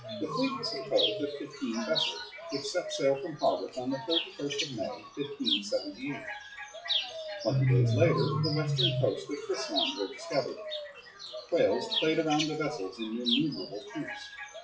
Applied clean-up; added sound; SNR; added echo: classical method WPE with log-MMSE.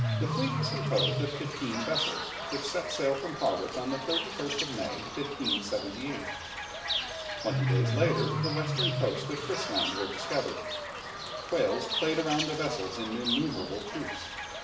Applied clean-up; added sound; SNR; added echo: none; Bird / Fowl; 0 dB; reverberation time 0.7 s.